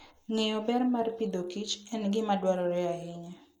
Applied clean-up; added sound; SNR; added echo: neural mask model Resemble Enhance denoiser.